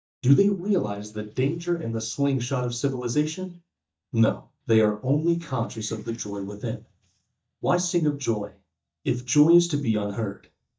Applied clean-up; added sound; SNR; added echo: neural mask model DeepFilterNet 3.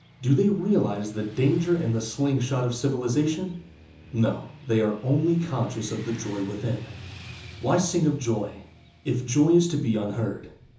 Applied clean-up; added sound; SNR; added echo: none; Motorcycle / Traffic noise, roadway noise; 20 dB; reverberation time 0.7 s.